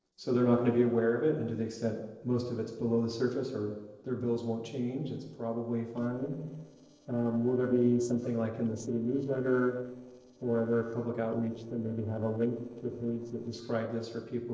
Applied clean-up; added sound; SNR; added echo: neural separator model SepFormer DNS4.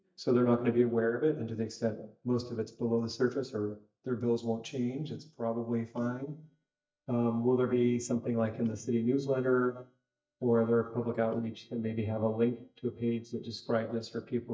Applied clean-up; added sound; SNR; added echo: neural mask model DeepFilterNet 3.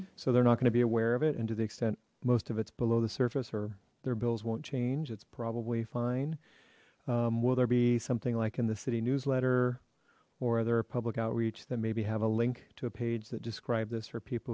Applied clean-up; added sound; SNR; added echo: none; none; none; none.